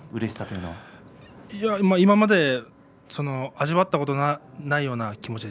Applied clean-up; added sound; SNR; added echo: none; none; none; none.